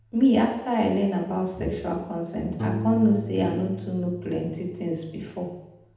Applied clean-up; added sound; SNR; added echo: none; Piano; 11 dB; reverberation time 0.8 s.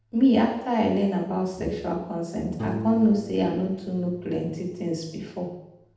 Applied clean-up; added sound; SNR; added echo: neural separator model SepFormer DNS4.